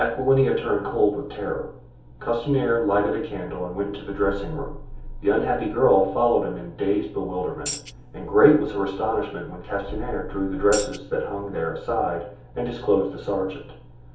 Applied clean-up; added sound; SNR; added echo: none; Tambourine; 11 dB; reverberation time 0.6 s.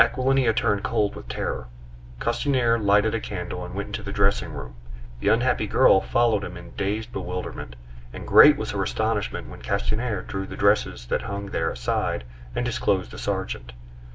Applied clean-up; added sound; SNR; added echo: none; none; none; none.